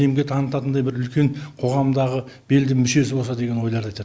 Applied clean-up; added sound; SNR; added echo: none; none; none; none.